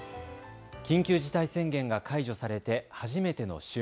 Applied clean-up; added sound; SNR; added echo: none; none; none; none.